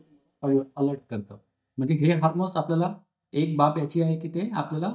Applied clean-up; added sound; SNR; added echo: neural mask model DeepFilterNet 3.